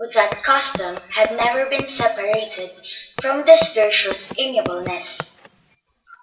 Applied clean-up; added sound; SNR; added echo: none; Walk, footsteps; 14 dB; reverberation time 0.8 s.